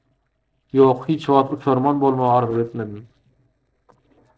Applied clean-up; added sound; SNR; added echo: neural separator model SepFormer DNS4.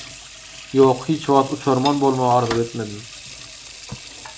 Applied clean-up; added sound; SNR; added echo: none; Sink (filling or washing) / Water tap, faucet; 15 dB; none.